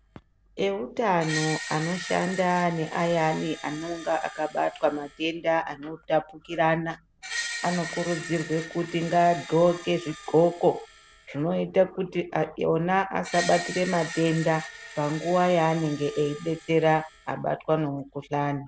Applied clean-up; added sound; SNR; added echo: none; Screech; 14 dB; none.